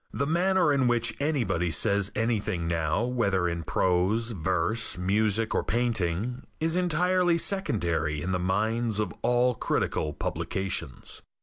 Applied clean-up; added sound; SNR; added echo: none; none; none; none.